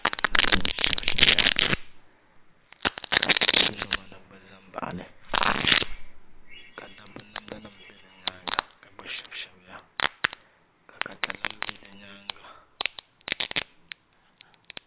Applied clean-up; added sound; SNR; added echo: neural separator model SepFormer WHAM!.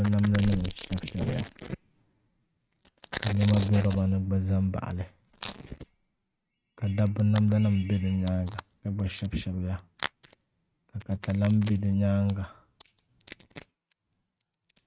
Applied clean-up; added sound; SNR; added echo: neural mask model RNNoise.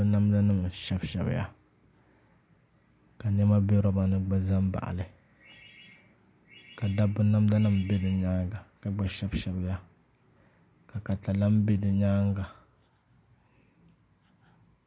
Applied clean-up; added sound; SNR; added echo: none; none; none; none.